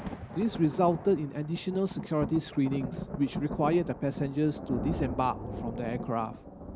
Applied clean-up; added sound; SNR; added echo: none; Thunder; 8 dB; none.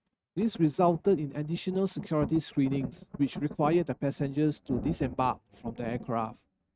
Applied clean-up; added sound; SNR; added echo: neural mask model RNNoise.